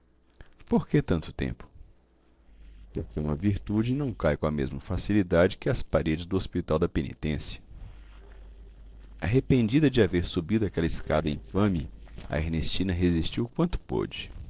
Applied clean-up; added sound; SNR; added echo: neural separator model SepFormer DNS4.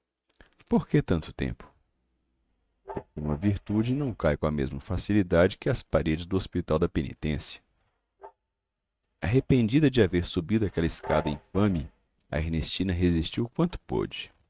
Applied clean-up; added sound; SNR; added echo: neural mask model RNNoise.